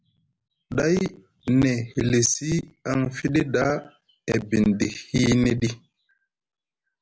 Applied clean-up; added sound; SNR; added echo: none; none; none; none.